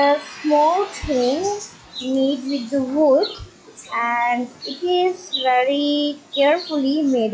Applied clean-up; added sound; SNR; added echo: classical method log-MMSE.